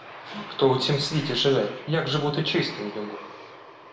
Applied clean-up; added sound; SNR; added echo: none; Aircraft; 16 dB; reverberation time 0.7 s.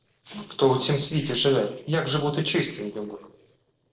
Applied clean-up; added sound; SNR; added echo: neural separator model SepFormer DNS4.